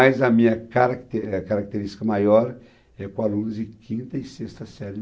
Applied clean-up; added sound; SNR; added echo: none; none; none; none.